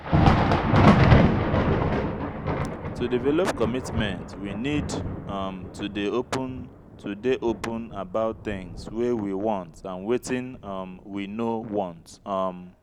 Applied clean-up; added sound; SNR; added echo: none; Thunder; -4 dB; none.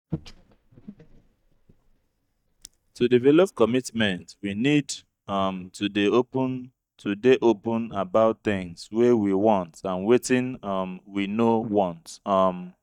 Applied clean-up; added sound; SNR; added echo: neural mask model DeepFilterNet 3.